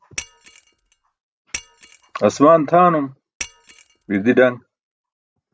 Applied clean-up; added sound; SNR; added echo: none; Shatter; 17 dB; none.